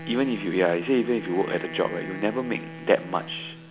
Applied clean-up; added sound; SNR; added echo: none; Wind instrument, woodwind instrument; 12 dB; none.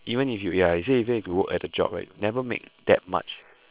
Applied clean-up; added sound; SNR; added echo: neural separator model SepFormer WHAM!.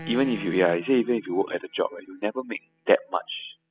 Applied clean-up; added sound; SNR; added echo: classical method spectral subtraction.